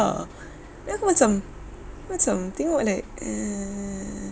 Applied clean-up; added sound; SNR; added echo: none; none; none; none.